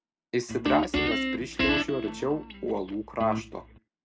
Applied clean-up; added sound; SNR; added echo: none; Guitar; 0 dB; none.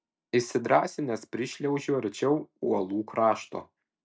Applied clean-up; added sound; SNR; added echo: none; none; none; none.